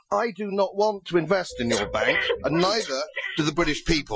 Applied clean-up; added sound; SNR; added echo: classical method Wiener filter.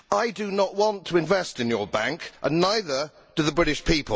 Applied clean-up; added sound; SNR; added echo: none; none; none; none.